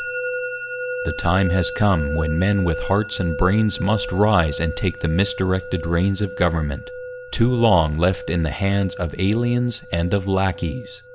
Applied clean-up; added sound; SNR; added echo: none; Musical instrument; 11 dB; none.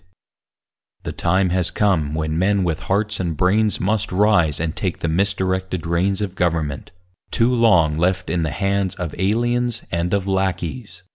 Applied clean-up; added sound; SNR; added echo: none; none; none; none.